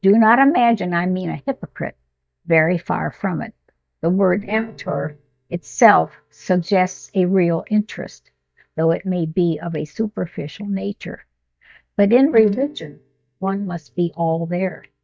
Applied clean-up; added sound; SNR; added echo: neural mask model DeepFilterNet 3.